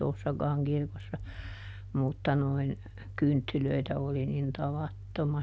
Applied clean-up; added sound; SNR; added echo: none; none; none; none.